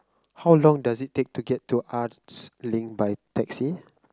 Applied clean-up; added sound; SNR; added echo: none; none; none; none.